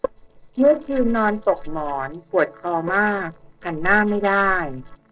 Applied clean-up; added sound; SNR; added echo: neural separator model SepFormer DNS4.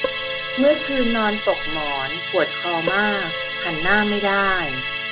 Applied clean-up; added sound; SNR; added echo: none; Keyboard (musical) + Musical instrument; 3 dB; none.